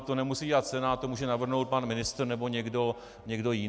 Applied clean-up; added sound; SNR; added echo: none; none; none; none.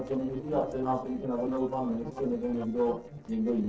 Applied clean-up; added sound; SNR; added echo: neural separator model SepFormer DNS4.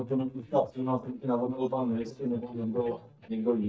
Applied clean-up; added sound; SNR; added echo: neural mask model DeepFilterNet 3.